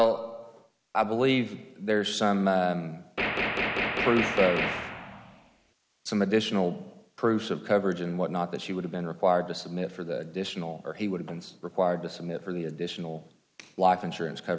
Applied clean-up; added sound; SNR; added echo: none; Gunshot, gunfire; 1 dB; none.